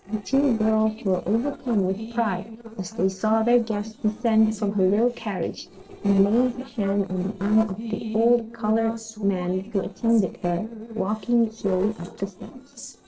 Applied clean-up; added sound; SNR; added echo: neural separator model SepFormer DNS4.